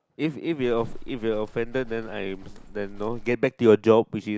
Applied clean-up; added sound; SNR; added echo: none; Livestock, farm animals, working animals; 12 dB; none.